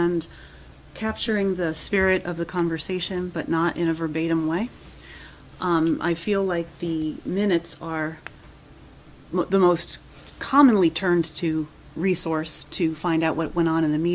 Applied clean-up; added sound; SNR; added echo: none; none; none; none.